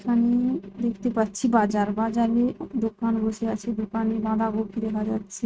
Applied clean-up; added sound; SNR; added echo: neural mask model RNNoise.